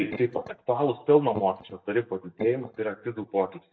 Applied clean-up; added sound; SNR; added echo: neural mask model DeepFilterNet 3.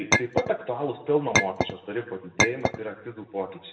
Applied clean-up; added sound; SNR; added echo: none; Chink, clink; -2 dB; reverberation time 0.8 s.